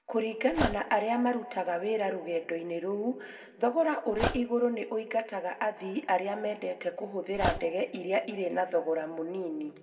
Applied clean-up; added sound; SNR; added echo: none; Dog; 6 dB; reverberation time 1.1 s.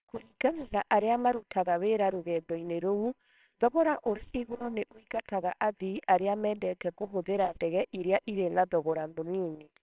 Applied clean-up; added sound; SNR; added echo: neural separator model SepFormer WHAMR!.